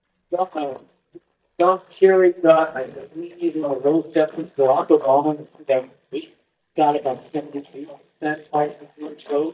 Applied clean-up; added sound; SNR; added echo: neural mask model DeepFilterNet 3.